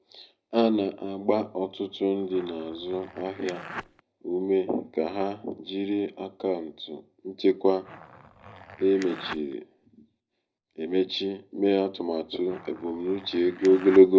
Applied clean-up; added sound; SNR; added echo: none; Zipper (clothing); 16 dB; reverberation time 0.4 s.